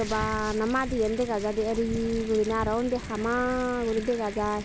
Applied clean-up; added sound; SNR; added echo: none; Bathtub (filling or washing) / Water tap, faucet; 16 dB; none.